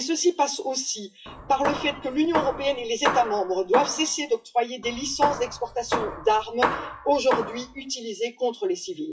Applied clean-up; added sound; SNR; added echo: classical method WPE with log-MMSE.